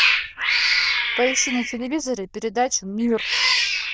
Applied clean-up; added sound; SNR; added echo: neural diffusion model UNIVERSE++.